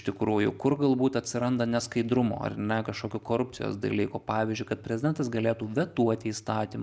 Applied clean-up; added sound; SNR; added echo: none; none; none; none.